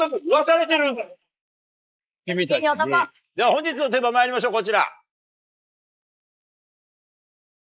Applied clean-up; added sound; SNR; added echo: neural mask model Resemble Enhance denoiser.